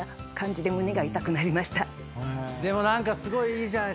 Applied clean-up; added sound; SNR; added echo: none; none; none; none.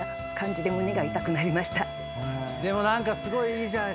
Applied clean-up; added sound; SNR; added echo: none; Wind instrument, woodwind instrument; 8 dB; none.